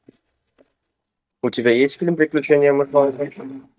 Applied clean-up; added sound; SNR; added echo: neural mask model DeepFilterNet 3.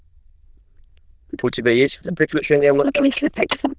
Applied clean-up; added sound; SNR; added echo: neural diffusion model UNIVERSE++.